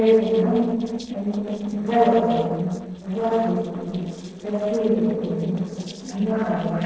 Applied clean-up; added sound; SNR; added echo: neural separator model SepFormer DNS4.